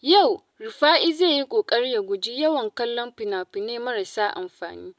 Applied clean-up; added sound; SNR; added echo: none; none; none; none.